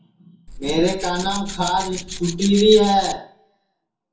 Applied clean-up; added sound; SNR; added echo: none; Tools; 10 dB; reverberation time 0.7 s.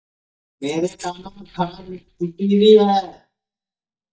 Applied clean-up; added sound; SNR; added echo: neural mask model DeepFilterNet 3.